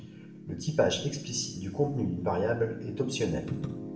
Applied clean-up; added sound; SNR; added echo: none; Piano; 11 dB; reverberation time 0.7 s.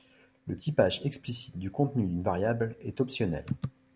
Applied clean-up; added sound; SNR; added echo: none; none; none; none.